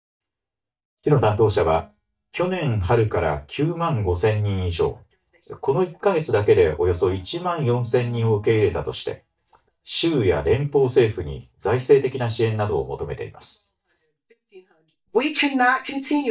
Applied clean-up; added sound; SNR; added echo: neural mask model DeepFilterNet 3.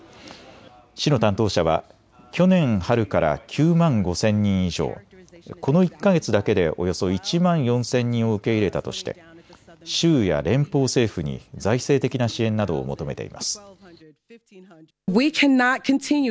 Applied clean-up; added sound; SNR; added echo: none; none; none; none.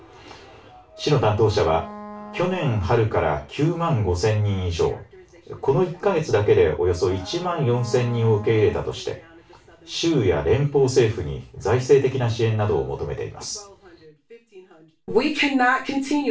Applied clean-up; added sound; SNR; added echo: none; Wind instrument, woodwind instrument; 19 dB; reverberation time 0.3 s.